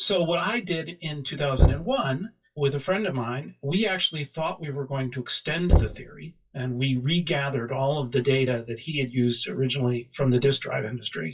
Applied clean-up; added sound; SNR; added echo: classical method WPE with log-MMSE.